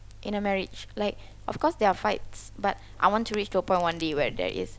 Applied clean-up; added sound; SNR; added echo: none; Crackle; 14 dB; none.